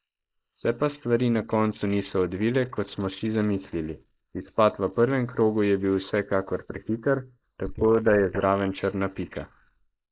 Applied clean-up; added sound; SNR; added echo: neural mask model Resemble Enhance denoiser.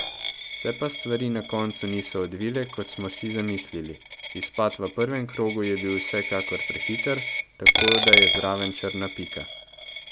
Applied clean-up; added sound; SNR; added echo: none; Coin (dropping); -1 dB; none.